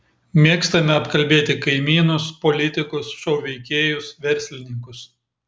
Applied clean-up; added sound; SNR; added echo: none; none; none; none.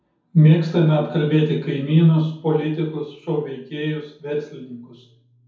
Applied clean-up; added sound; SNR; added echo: none; none; none; reverberation time 0.6 s.